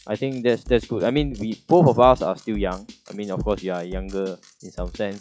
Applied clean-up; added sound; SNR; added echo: classical method log-MMSE.